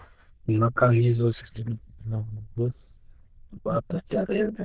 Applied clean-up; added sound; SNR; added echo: neural diffusion model UNIVERSE++.